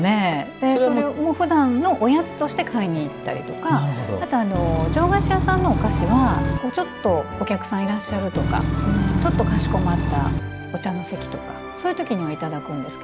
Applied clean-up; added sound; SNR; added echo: none; Engine / Truck / Car; -1 dB; none.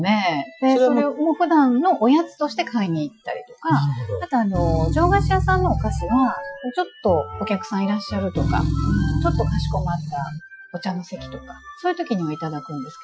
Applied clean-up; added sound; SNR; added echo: classical method Wiener filter.